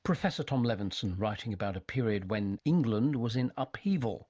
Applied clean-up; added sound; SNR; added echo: none; none; none; none.